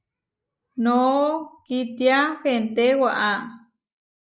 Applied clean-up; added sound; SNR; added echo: neural mask model Resemble Enhance denoiser.